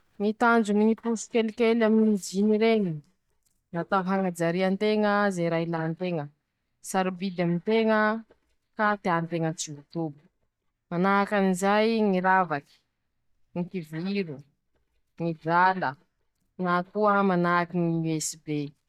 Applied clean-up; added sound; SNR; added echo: neural mask model DeepFilterNet 3.